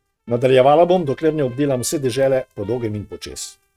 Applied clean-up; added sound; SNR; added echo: neural mask model RNNoise.